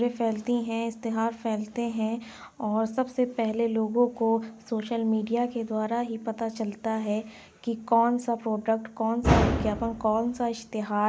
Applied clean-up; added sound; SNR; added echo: none; none; none; none.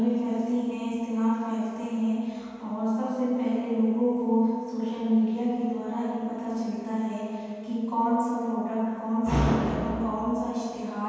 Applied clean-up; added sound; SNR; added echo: none; none; none; reverberation time 2.1 s.